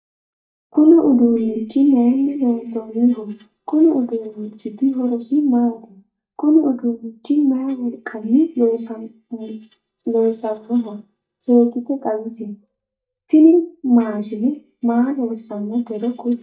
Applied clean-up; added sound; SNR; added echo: neural mask model DeepFilterNet 3.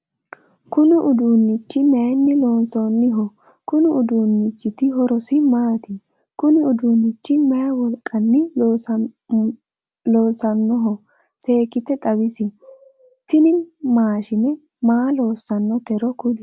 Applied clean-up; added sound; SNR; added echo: none; none; none; none.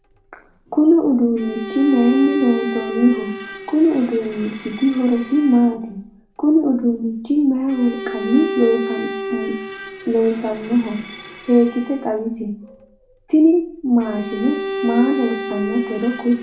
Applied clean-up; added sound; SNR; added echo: none; Bowed string instrument; 11 dB; reverberation time 0.4 s.